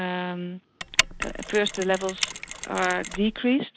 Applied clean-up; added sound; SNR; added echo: none; Mechanisms; 4 dB; none.